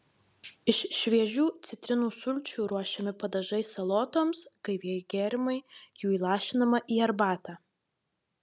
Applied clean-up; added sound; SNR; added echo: none; none; none; none.